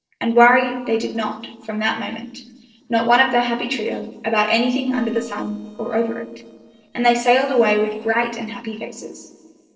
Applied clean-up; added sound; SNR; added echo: neural separator model SepFormer DNS4.